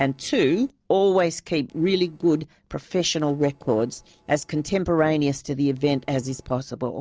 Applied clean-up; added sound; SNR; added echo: neural separator model SepFormer DNS4.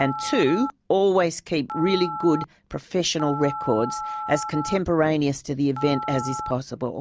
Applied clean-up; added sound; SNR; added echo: none; Telephone; 10 dB; none.